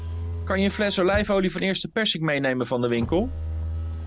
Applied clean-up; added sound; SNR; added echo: none; Motor vehicle (road); 8 dB; none.